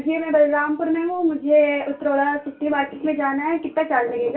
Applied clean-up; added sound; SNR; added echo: none; none; none; reverberation time 0.3 s.